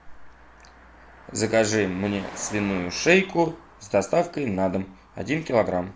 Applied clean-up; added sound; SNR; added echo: none; Car passing by; 20 dB; none.